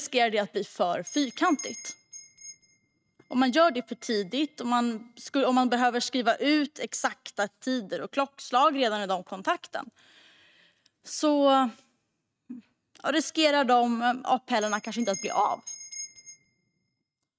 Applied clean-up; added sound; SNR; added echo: neural mask model RNNoise.